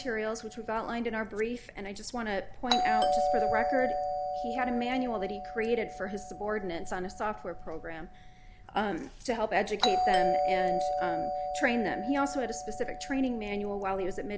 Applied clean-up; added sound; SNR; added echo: none; Doorbell; 1 dB; none.